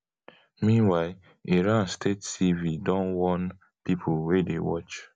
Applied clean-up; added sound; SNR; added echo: none; none; none; none.